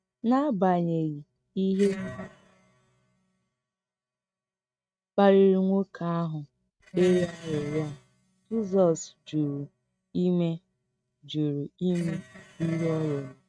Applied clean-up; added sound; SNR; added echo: neural mask model RNNoise.